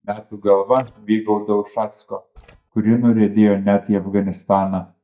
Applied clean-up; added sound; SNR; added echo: neural mask model DeepFilterNet 3.